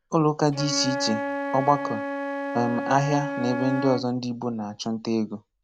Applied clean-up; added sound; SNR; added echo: none; Wind instrument, woodwind instrument; 6 dB; none.